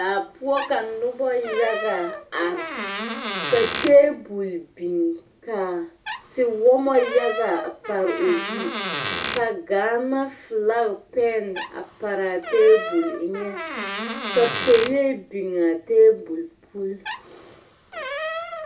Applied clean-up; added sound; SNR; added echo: none; Door; 10 dB; reverberation time 0.2 s.